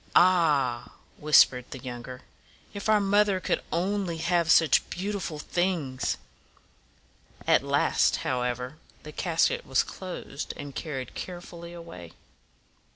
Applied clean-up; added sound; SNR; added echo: none; none; none; none.